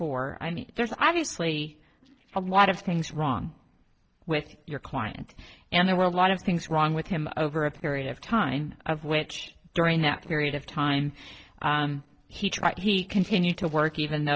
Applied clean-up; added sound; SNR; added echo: neural separator model SepFormer DNS4.